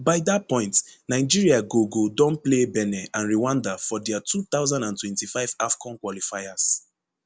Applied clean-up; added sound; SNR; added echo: none; none; none; none.